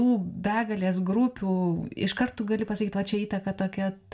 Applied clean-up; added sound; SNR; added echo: none; none; none; reverberation time 0.3 s.